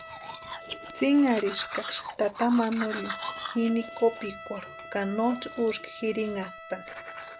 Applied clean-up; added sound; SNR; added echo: none; Trumpet + Domestic sounds, home sounds; 11 dB; none.